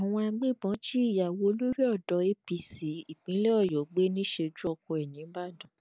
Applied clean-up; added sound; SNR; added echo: none; none; none; none.